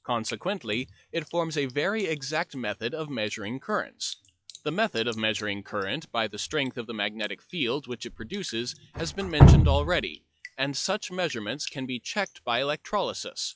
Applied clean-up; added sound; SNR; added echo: classical method log-MMSE.